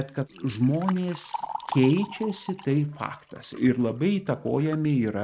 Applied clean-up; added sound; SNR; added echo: neural mask model RNNoise.